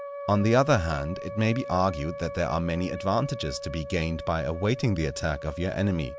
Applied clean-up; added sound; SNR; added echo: none; Wind instrument, woodwind instrument; 11 dB; none.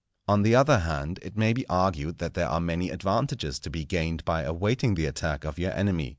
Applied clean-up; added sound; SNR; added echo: none; none; none; none.